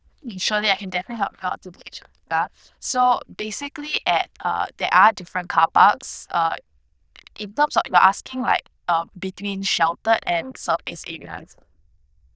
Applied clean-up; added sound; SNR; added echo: neural diffusion model UNIVERSE++.